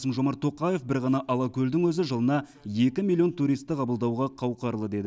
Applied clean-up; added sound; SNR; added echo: none; none; none; none.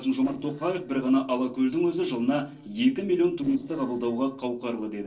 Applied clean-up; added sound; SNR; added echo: neural separator model SepFormer DNS4.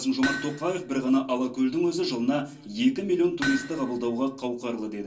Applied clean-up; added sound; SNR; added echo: none; Hammer; 11 dB; reverberation time 0.3 s.